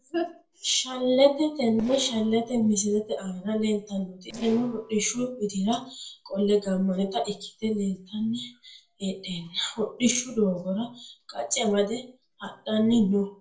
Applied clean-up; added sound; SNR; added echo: neural separator model SepFormer DNS4.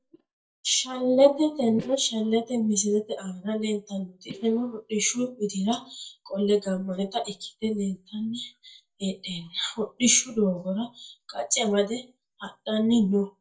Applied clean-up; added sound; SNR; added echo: neural mask model DeepFilterNet 3.